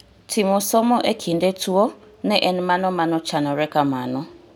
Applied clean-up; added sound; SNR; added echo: none; none; none; none.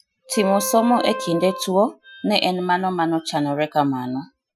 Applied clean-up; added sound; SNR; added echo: classical method Wiener filter.